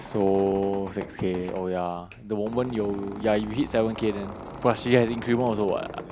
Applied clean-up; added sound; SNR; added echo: none; Squeak; 13 dB; none.